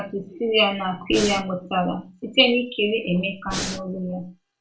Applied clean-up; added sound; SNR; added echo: none; Breathing; 5 dB; reverberation time 0.3 s.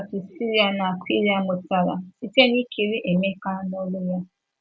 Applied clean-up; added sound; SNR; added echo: none; none; none; none.